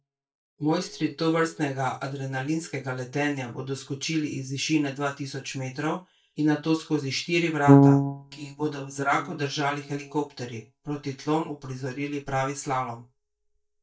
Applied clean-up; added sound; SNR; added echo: neural mask model DeepFilterNet 3.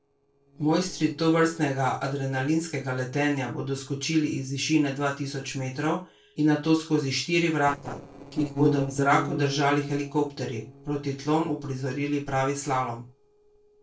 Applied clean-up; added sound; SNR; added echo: neural separator model SepFormer DNS4.